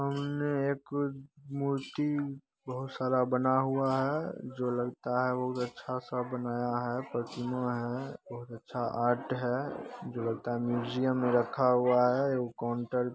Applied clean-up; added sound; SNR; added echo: none; none; none; none.